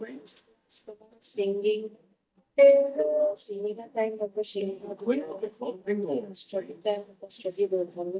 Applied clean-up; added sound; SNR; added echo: neural mask model DeepFilterNet 3.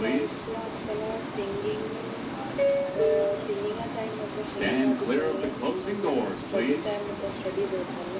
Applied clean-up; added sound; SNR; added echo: none; Subway, metro, underground; -3 dB; reverberation time 2.8 s.